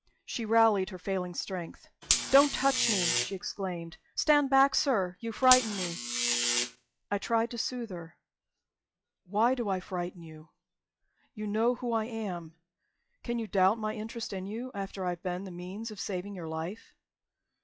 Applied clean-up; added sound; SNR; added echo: classical method log-MMSE.